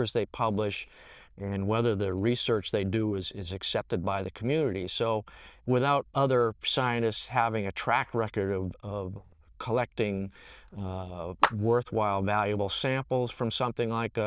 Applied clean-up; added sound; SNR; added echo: neural diffusion model UNIVERSE++.